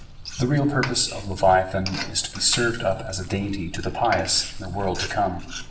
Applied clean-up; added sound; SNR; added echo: none; Frying (food); 14 dB; reverberation time 0.7 s.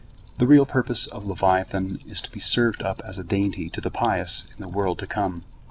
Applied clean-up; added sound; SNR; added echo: none; none; none; none.